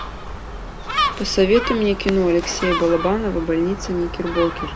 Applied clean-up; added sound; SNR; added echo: none; Gull, seagull; 6 dB; none.